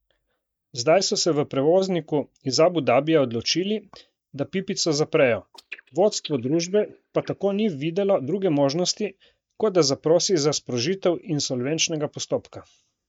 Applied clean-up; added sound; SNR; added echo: neural mask model DeepFilterNet 3.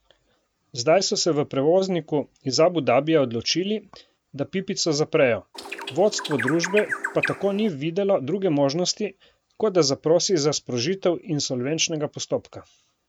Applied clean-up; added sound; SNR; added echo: none; Bird; 7 dB; none.